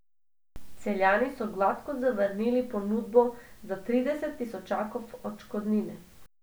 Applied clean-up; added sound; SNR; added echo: none; none; none; none.